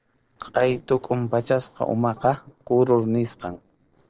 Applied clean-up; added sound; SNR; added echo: neural separator model SepFormer DNS4.